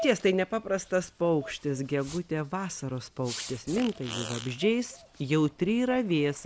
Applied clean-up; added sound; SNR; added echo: none; Fart; 17 dB; none.